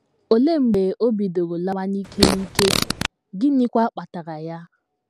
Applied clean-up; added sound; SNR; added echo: none; Fart; 0 dB; none.